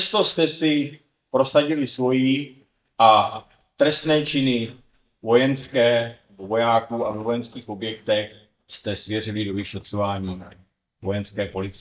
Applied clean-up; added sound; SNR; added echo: neural mask model DeepFilterNet 3.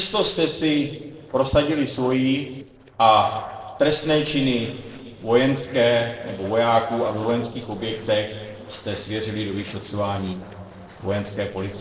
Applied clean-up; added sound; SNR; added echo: neural separator model SepFormer DNS4.